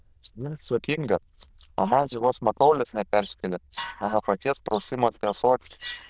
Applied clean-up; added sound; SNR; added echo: neural diffusion model UNIVERSE++.